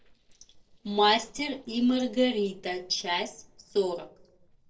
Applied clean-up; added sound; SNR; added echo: neural separator model SepFormer DNS4.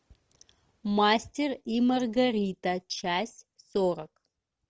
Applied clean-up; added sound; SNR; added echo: none; none; none; none.